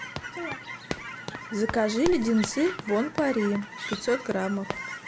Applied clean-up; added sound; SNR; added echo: none; Chirp, tweet / Fowl + Run; 8 dB; none.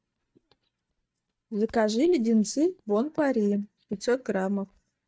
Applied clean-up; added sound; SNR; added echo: neural mask model DeepFilterNet 3.